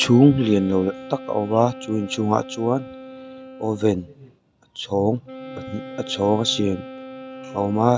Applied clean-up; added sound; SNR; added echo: none; Wind instrument, woodwind instrument; 15 dB; none.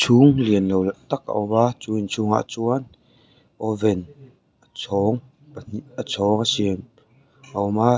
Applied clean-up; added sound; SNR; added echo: none; none; none; none.